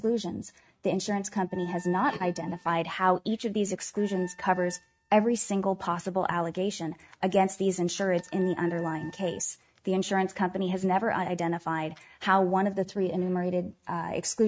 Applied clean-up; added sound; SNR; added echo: neural mask model RNNoise.